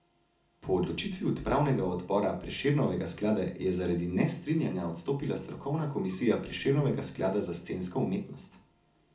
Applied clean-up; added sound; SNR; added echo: none; none; none; reverberation time 0.4 s.